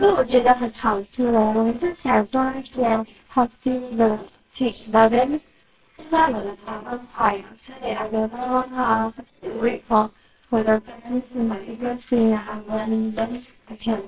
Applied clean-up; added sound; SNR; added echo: neural separator model SepFormer WHAMR!.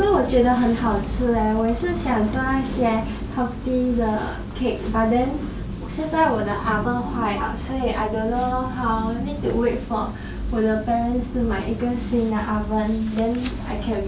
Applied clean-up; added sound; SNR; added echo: none; none; none; none.